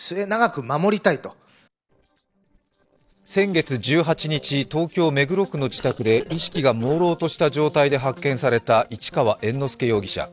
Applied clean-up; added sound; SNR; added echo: neural separator model SepFormer DNS4.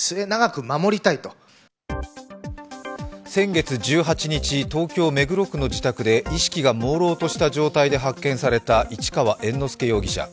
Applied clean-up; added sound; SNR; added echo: none; none; none; none.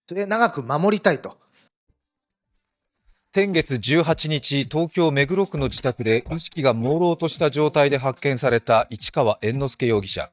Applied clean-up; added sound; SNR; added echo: neural mask model DeepFilterNet 3.